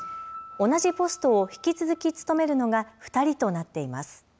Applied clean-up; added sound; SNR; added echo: none; Piano; 20 dB; none.